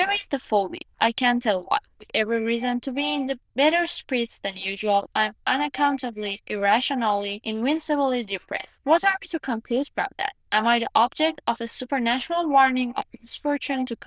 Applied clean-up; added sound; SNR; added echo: neural diffusion model UNIVERSE++.